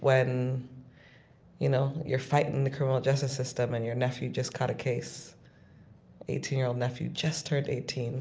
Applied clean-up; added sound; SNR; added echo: none; none; none; none.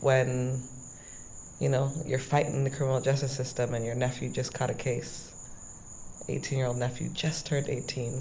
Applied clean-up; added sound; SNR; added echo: none; Insect; 14 dB; none.